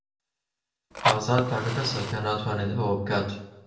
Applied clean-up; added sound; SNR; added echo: none; Fire; 2 dB; reverberation time 0.6 s.